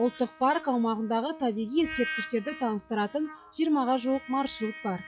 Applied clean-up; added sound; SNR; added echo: classical method log-MMSE.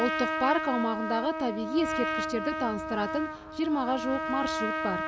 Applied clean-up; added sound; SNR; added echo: none; Trumpet; 2 dB; none.